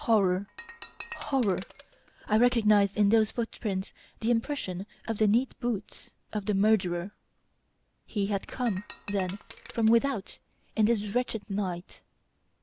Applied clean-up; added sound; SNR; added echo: none; Shatter; 16 dB; none.